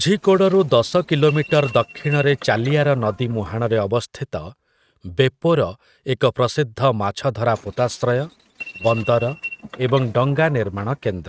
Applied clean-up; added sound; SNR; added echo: neural mask model RNNoise.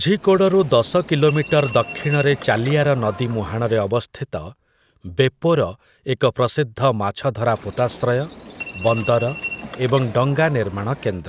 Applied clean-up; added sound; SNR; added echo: none; Subway, metro, underground; 15 dB; none.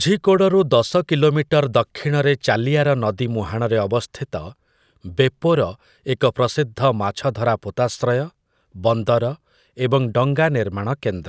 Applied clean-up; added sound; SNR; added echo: none; none; none; none.